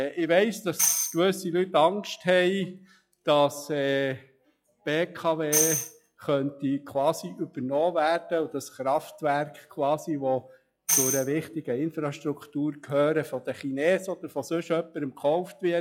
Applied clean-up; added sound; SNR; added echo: classical method log-MMSE.